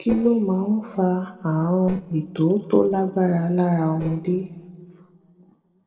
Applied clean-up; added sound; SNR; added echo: neural separator model SepFormer DNS4.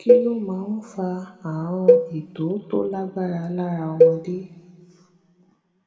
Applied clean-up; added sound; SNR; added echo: none; Cowbell; -5 dB; reverberation time 1.8 s.